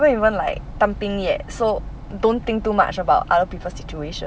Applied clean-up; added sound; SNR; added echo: none; none; none; none.